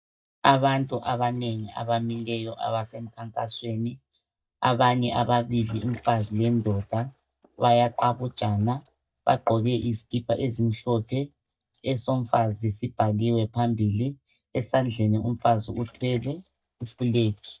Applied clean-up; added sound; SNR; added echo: neural mask model DeepFilterNet 3.